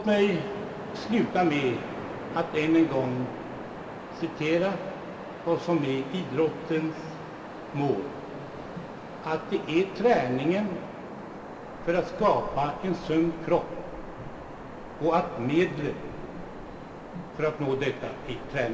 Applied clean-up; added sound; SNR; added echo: none; Waves, surf; 11 dB; reverberation time 2.3 s.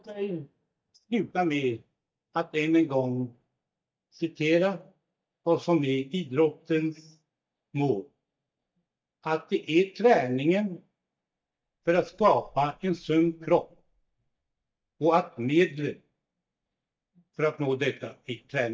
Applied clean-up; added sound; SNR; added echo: neural mask model DeepFilterNet 3.